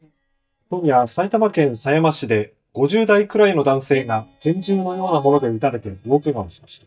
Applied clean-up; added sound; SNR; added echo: neural mask model DeepFilterNet 3.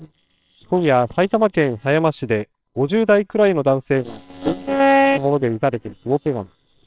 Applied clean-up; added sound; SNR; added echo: neural separator model SepFormer WHAMR!.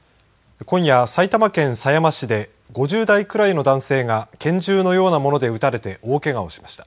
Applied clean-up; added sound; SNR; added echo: none; none; none; none.